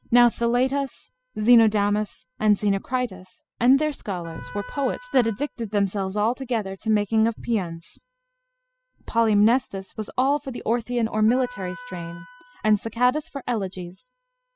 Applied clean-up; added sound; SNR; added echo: classical method spectral subtraction.